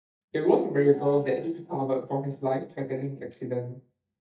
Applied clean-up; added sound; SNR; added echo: neural mask model DeepFilterNet 3.